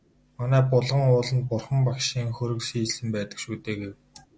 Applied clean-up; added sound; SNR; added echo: none; none; none; none.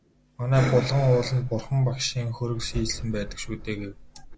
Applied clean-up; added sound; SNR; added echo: none; Breathing; 9 dB; none.